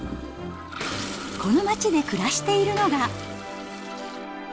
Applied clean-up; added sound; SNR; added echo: none; Boom + Toilet flush; 11 dB; none.